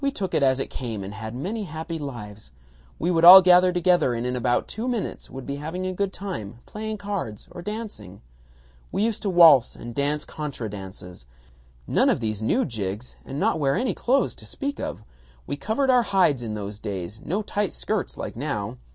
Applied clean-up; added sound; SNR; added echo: none; none; none; none.